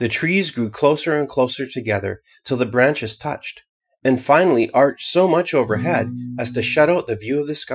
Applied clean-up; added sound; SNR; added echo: classical method Wiener filter.